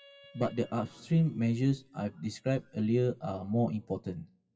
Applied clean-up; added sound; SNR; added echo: classical method WPE with log-MMSE.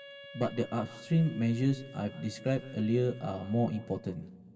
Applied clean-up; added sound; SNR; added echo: none; Wind instrument, woodwind instrument; 19 dB; reverberation time 2.4 s.